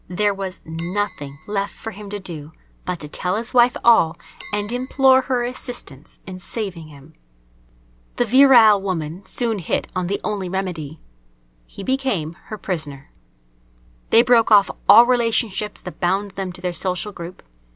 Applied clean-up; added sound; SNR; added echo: none; Chink, clink; 19 dB; none.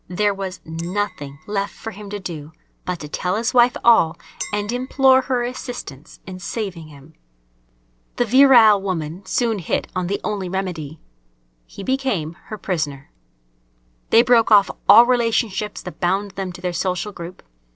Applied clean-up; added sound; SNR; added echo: neural separator model SepFormer DNS4.